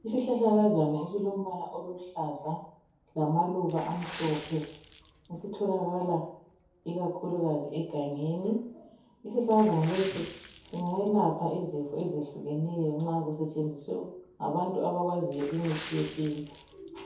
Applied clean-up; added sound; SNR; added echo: none; Water / Splash, splatter; 19 dB; reverberation time 0.6 s.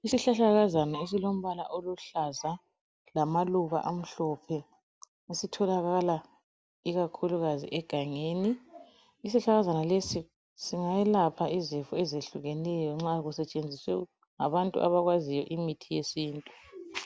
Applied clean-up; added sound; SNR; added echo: none; none; none; none.